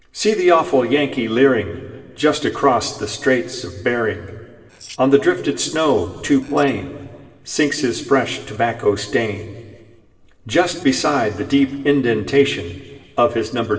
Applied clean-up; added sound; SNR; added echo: neural separator model SepFormer DNS4.